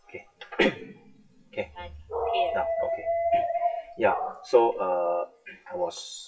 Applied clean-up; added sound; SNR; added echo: classical method WPE with log-MMSE.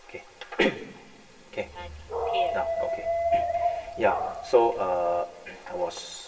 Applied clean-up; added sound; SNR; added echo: none; Dog; 0 dB; reverberation time 2.9 s.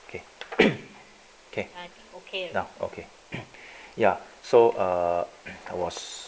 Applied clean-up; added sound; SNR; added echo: none; none; none; none.